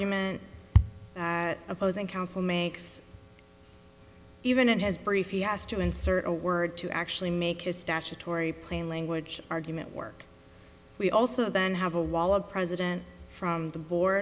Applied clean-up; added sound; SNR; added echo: none; Tambourine; 16 dB; none.